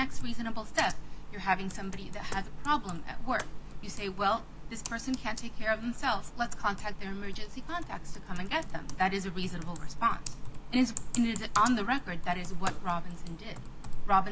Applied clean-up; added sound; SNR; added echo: none; Computer keyboard; 0 dB; none.